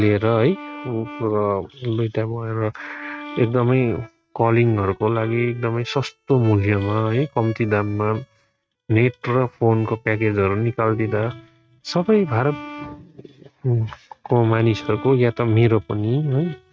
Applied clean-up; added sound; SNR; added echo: neural mask model RNNoise.